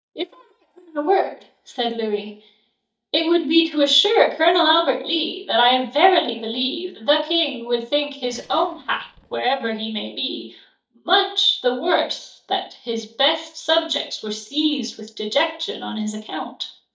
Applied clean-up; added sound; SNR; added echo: neural mask model DeepFilterNet 3.